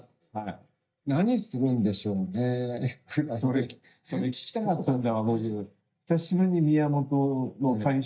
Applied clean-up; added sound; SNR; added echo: neural mask model DeepFilterNet 3.